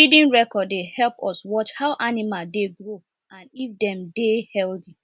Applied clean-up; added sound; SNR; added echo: none; none; none; none.